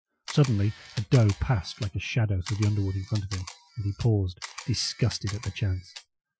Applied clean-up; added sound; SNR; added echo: classical method Wiener filter.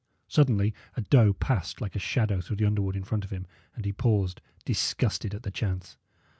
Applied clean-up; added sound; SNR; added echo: none; none; none; none.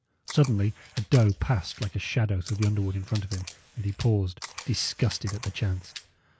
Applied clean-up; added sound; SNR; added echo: neural mask model Resemble Enhance denoiser.